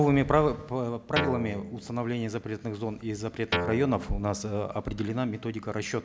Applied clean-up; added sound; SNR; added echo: none; Guitar; 5 dB; none.